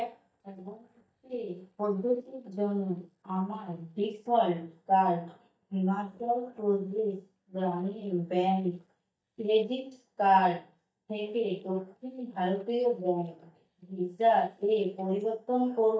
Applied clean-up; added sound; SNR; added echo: neural mask model DeepFilterNet 3.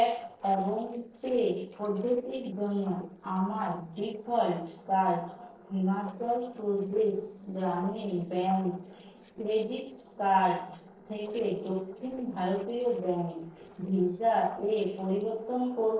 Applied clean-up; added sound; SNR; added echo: neural separator model SepFormer DNS4.